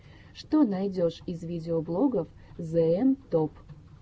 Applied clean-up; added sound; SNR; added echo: none; none; none; none.